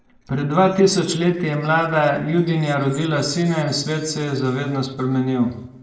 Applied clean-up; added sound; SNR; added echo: neural separator model SepFormer DNS4.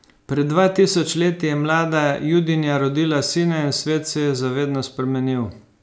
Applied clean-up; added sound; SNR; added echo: none; none; none; none.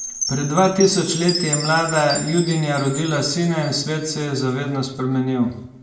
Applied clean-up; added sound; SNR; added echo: none; Chime; 10 dB; reverberation time 0.6 s.